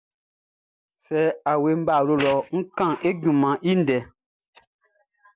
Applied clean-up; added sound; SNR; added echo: none; none; none; none.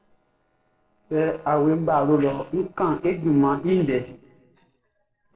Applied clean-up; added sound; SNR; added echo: neural separator model SepFormer DNS4.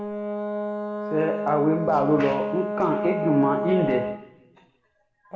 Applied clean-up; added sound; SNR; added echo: none; Brass instrument; 4 dB; reverberation time 0.8 s.